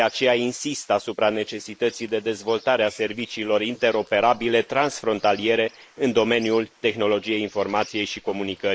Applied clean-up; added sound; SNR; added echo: neural mask model Resemble Enhance denoiser.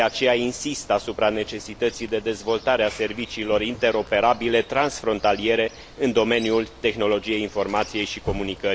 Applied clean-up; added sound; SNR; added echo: none; Bicycle + Chirp, tweet; 18 dB; none.